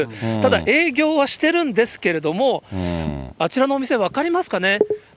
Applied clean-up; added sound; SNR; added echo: none; none; none; none.